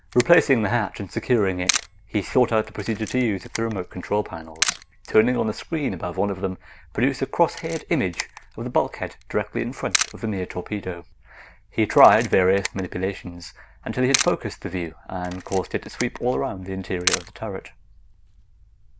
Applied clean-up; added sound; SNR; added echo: none; Camera; 10 dB; none.